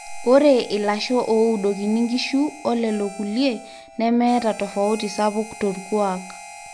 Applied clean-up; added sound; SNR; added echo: none; Harmonica; 17 dB; none.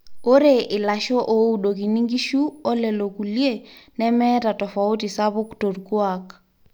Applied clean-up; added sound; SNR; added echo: none; none; none; none.